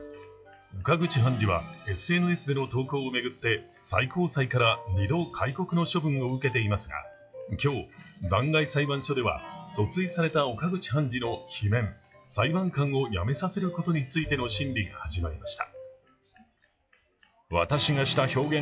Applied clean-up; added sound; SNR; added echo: classical method WPE with log-MMSE.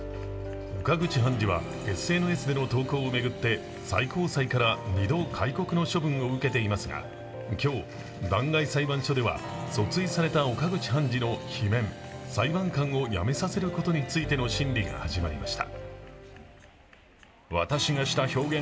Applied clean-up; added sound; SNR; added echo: none; Applause; 14 dB; reverberation time 0.9 s.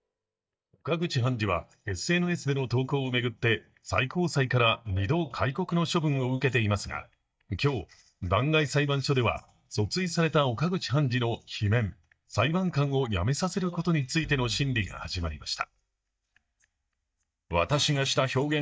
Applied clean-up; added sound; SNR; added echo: neural mask model DeepFilterNet 3.